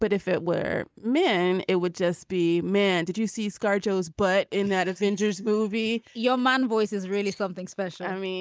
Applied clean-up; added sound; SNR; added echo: neural mask model DeepFilterNet 3.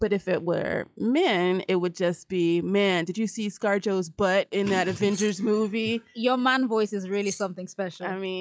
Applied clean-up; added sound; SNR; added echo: classical method log-MMSE.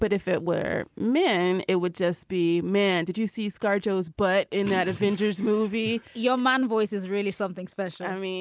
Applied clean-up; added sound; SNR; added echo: none; Keys jangling; 15 dB; none.